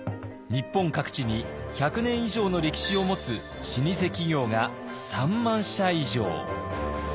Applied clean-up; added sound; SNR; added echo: none; none; none; none.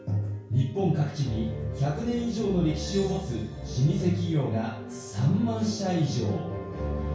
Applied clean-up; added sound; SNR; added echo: none; none; none; reverberation time 0.6 s.